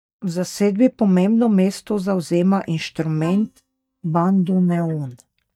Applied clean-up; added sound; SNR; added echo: neural mask model DeepFilterNet 3.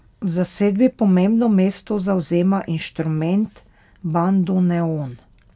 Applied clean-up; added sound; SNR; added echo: none; none; none; none.